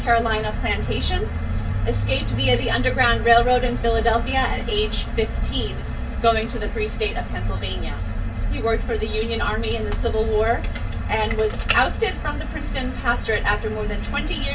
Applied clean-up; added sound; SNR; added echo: none; none; none; reverberation time 0.1 s.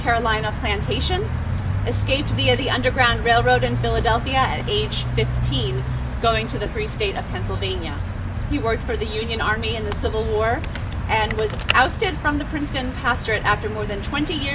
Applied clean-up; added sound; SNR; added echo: none; none; none; none.